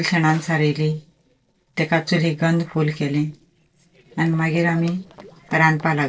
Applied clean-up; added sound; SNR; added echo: neural separator model SepFormer DNS4.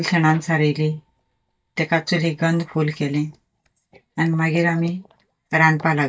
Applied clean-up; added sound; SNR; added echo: neural mask model DeepFilterNet 3.